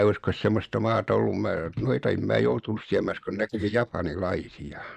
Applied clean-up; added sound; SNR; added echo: neural mask model Resemble Enhance denoiser.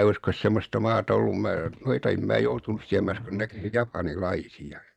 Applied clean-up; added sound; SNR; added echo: neural mask model DeepFilterNet 3.